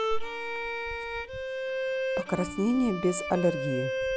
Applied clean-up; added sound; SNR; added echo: none; Bowed string instrument; 2 dB; none.